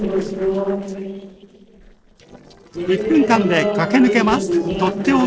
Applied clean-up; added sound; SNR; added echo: neural separator model SepFormer DNS4.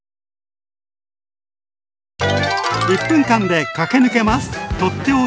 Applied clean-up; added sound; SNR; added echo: none; none; none; none.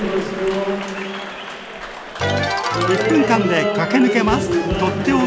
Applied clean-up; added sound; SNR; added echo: none; Applause; 2 dB; none.